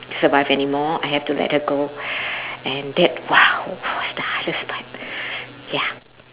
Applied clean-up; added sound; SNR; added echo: none; none; none; none.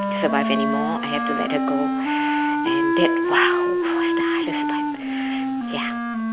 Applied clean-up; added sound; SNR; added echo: none; Wind instrument, woodwind instrument; -5 dB; none.